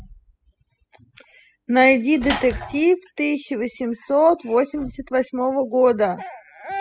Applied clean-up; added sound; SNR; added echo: classical method spectral subtraction.